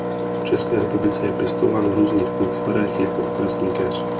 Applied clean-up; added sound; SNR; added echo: none; Engine; 1 dB; reverberation time 1.9 s.